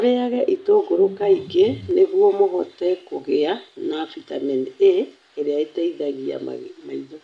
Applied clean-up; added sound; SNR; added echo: none; Bass guitar; 17 dB; none.